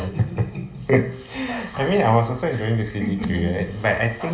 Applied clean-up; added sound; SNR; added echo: none; Bark; 19 dB; reverberation time 0.5 s.